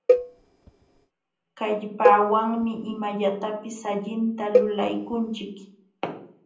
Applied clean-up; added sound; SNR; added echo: none; Cowbell; 1 dB; reverberation time 0.6 s.